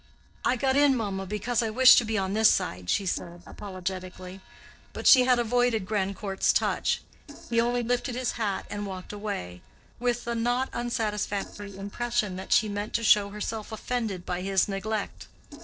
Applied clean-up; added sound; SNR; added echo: neural separator model SepFormer DNS4.